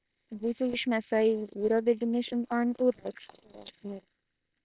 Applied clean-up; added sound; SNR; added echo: neural separator model SepFormer WHAM!.